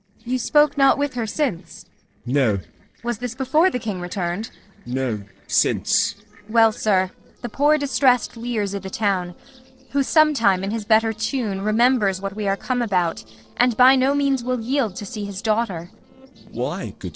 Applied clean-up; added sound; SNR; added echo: neural separator model SepFormer DNS4.